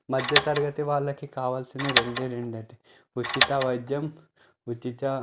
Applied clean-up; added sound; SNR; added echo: none; Tools; -2 dB; none.